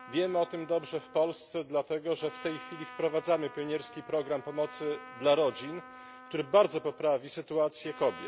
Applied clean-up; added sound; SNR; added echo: none; Trumpet; 18 dB; none.